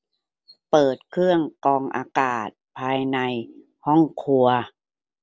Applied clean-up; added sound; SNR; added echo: none; none; none; none.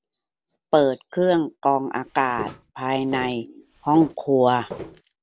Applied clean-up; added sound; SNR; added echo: none; Walk, footsteps; 16 dB; none.